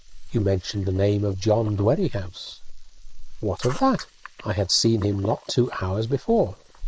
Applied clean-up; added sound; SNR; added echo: neural mask model Resemble Enhance denoiser.